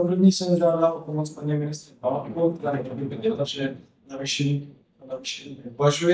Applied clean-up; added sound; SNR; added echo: neural mask model DeepFilterNet 3.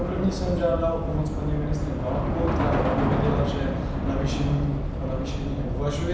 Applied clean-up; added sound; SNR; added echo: none; Subway, metro, underground / Train; -2 dB; reverberation time 0.9 s.